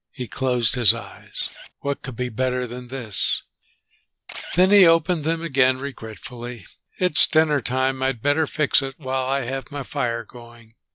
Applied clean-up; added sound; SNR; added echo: neural separator model SepFormer DNS4.